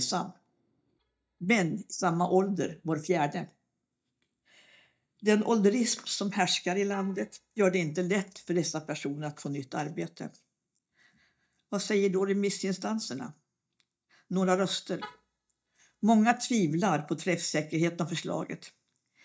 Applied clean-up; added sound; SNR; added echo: neural mask model DeepFilterNet 3.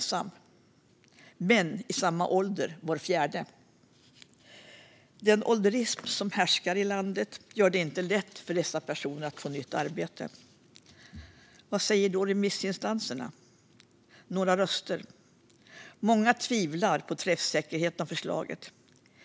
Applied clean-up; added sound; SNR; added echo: none; none; none; none.